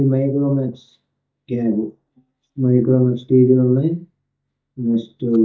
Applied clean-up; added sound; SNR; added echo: neural mask model DeepFilterNet 3.